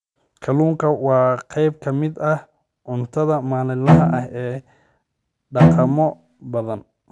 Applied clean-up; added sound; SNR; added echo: none; Bowed string instrument; -3 dB; none.